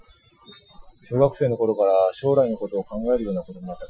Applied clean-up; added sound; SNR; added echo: classical method Wiener filter.